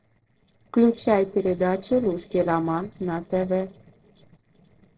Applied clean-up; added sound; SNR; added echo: neural separator model SepFormer DNS4.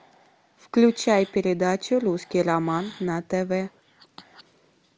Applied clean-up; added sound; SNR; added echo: none; none; none; none.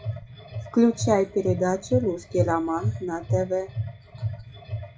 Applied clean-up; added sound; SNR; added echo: classical method WPE with log-MMSE.